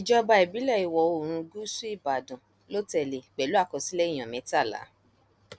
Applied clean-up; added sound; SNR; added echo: none; none; none; none.